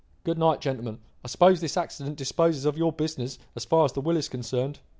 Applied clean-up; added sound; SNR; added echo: none; none; none; none.